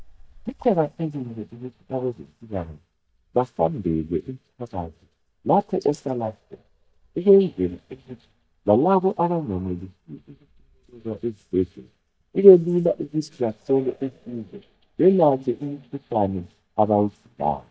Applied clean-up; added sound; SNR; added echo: neural mask model DeepFilterNet 3.